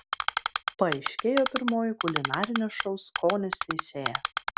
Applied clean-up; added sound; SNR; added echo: none; Typing; 2 dB; none.